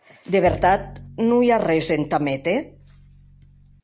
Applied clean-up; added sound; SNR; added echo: none; Bowed string instrument; 17 dB; none.